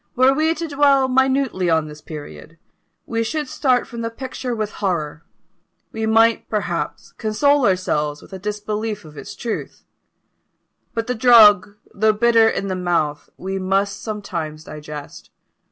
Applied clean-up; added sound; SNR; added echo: none; none; none; none.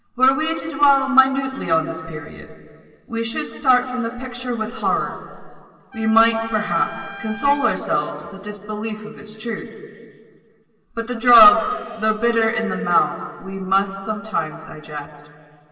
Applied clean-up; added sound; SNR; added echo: none; Trumpet; 17 dB; reverberation time 2.4 s.